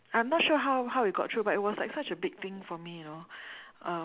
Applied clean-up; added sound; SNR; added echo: none; none; none; none.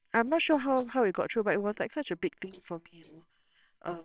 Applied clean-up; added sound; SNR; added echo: neural separator model SepFormer WHAMR!.